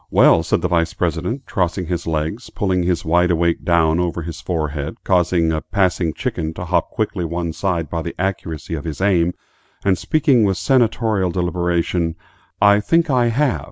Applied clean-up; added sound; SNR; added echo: none; none; none; none.